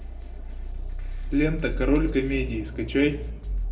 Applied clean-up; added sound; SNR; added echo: none; Accelerating, revving, vroom; 3 dB; reverberation time 0.5 s.